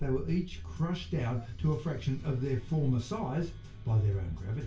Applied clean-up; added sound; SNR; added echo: none; Engine starting; 13 dB; reverberation time 0.3 s.